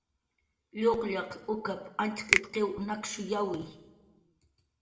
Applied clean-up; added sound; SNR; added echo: none; Finger snapping; 1 dB; reverberation time 0.8 s.